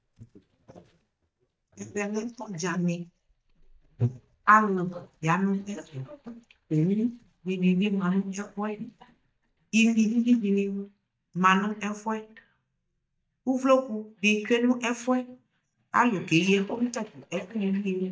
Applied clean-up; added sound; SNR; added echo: neural mask model DeepFilterNet 3.